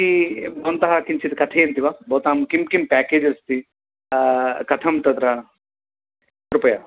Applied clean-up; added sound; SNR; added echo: none; none; none; none.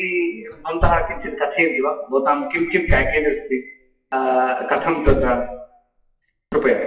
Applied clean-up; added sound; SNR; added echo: classical method WPE with log-MMSE.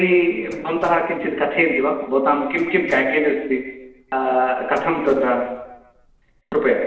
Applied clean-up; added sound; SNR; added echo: neural separator model SepFormer DNS4.